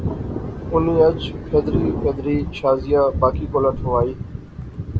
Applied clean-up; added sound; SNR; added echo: none; Thunder; 5 dB; none.